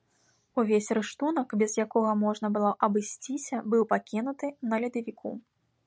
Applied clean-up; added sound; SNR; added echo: none; none; none; none.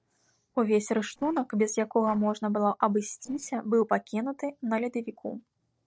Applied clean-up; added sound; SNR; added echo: neural separator model SepFormer DNS4.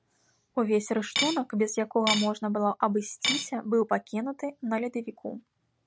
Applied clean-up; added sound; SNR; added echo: none; Cutlery, silverware / Dishes, pots, and pans; 2 dB; none.